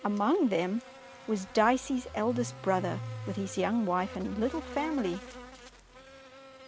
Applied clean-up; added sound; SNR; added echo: none; Buzz + Engine starting / Car; 13 dB; none.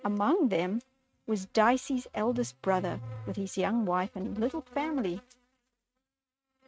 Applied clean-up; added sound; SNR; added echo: neural mask model RNNoise.